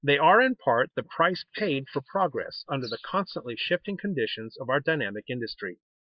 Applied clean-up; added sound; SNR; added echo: neural mask model Resemble Enhance denoiser.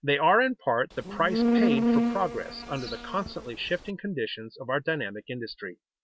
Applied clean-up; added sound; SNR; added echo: none; Insect; -1 dB; none.